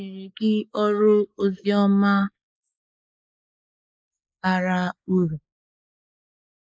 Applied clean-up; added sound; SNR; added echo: neural mask model Resemble Enhance denoiser.